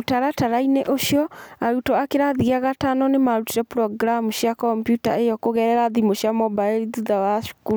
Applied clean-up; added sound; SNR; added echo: none; none; none; none.